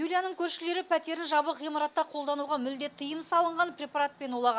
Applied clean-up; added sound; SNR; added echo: none; none; none; none.